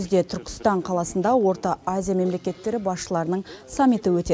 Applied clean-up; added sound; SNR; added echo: none; none; none; none.